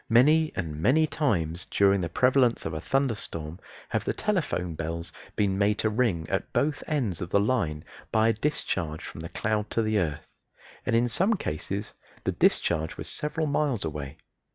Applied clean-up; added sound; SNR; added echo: none; none; none; none.